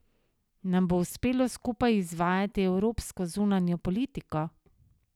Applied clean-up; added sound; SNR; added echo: none; none; none; none.